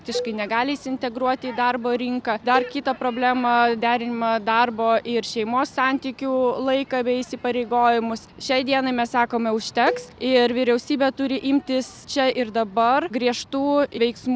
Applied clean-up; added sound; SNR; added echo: none; Cowbell; 14 dB; none.